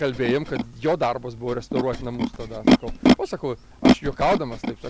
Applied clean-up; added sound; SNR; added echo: none; Animal; -3 dB; none.